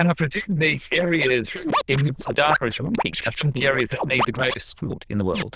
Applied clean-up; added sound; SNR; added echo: neural diffusion model UNIVERSE++.